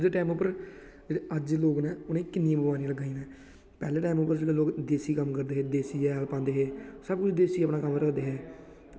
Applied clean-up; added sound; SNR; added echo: none; none; none; none.